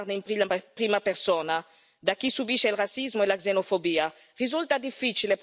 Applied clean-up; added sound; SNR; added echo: none; none; none; none.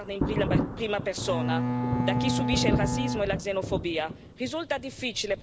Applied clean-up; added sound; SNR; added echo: none; Bowed string instrument + Thunder; -2 dB; none.